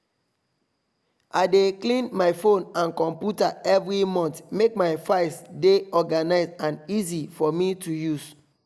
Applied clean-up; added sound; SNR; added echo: none; none; none; none.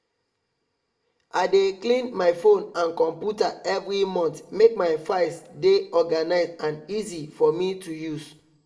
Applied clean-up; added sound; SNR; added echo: none; none; none; reverberation time 0.4 s.